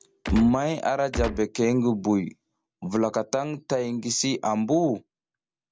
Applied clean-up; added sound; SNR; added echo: none; Gunshot, gunfire; 4 dB; none.